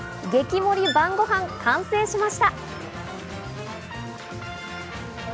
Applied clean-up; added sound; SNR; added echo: none; Bowed string instrument; 9 dB; none.